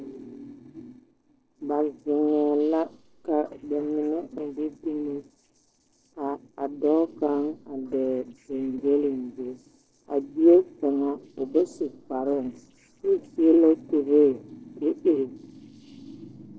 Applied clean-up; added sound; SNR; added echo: neural separator model SepFormer DNS4.